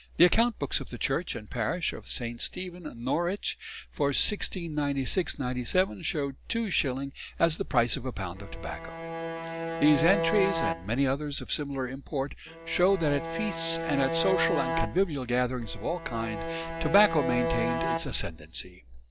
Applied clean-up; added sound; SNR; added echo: none; Bowed string instrument; 4 dB; none.